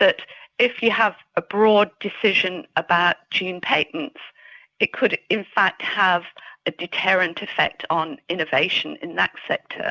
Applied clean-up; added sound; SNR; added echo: none; none; none; none.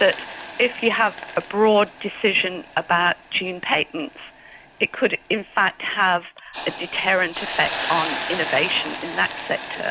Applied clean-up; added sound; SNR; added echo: none; Hiss; 9 dB; none.